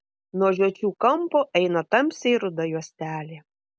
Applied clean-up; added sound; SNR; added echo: none; none; none; none.